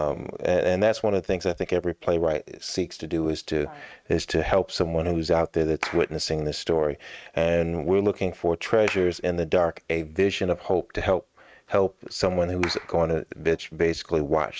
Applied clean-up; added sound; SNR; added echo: neural mask model RNNoise.